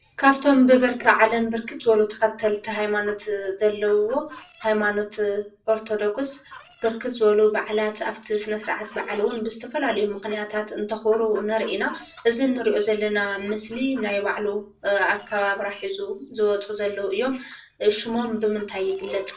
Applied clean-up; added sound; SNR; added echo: neural separator model SepFormer DNS4.